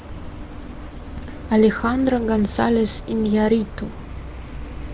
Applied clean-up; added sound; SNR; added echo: none; none; none; none.